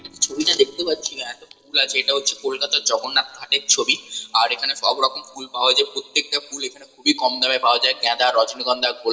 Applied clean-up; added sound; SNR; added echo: neural separator model SepFormer DNS4.